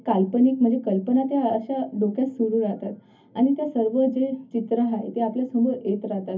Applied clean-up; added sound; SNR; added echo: none; none; none; reverberation time 0.3 s.